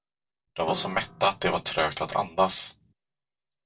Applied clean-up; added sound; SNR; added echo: neural separator model SepFormer DNS4.